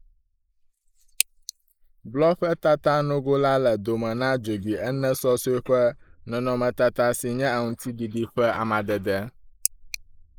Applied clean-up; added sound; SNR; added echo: neural mask model Resemble Enhance denoiser.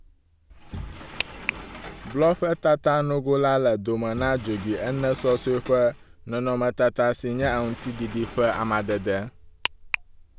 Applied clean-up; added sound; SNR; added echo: none; Sliding door; 16 dB; none.